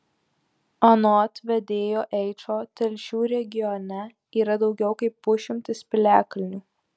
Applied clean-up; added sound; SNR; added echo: none; none; none; none.